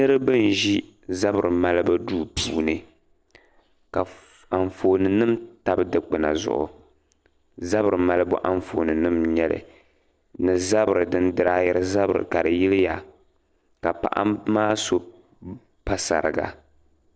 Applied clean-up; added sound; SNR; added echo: neural separator model SepFormer DNS4.